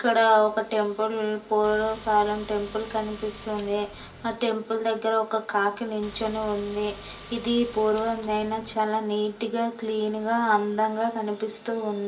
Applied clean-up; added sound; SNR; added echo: none; Car; 18 dB; reverberation time 0.3 s.